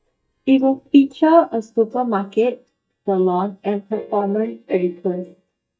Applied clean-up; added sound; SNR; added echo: neural mask model DeepFilterNet 3.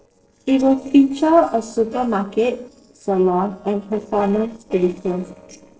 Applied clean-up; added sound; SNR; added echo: neural separator model SepFormer DNS4.